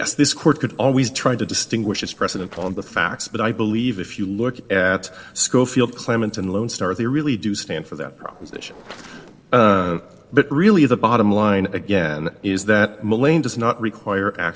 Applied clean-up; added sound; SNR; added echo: neural separator model SepFormer DNS4.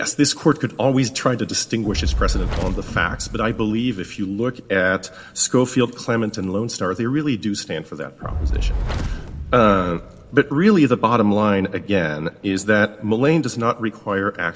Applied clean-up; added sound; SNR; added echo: none; Fire; 9 dB; reverberation time 0.6 s.